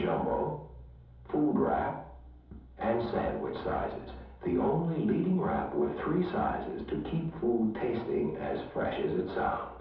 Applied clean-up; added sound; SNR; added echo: none; none; none; reverberation time 2.8 s.